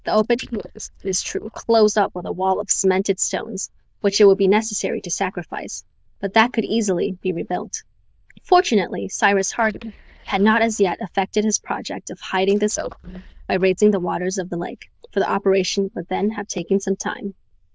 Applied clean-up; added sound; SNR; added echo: neural diffusion model UNIVERSE++.